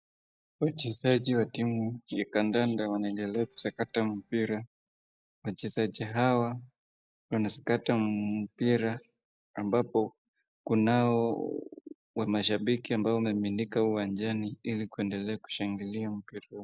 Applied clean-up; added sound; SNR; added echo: neural mask model DeepFilterNet 3.